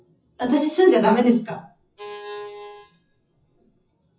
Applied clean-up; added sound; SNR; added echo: classical method WPE with log-MMSE.